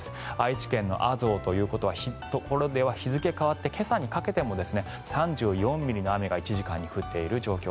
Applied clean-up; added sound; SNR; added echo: none; none; none; none.